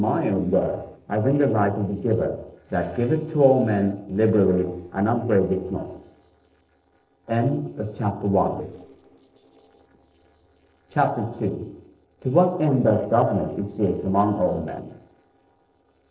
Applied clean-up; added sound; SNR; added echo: neural separator model SepFormer DNS4.